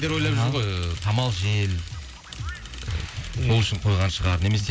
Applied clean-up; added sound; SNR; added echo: none; Mechanisms / Bicycle; 19 dB; none.